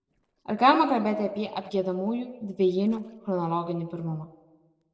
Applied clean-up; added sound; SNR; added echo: neural separator model SepFormer DNS4.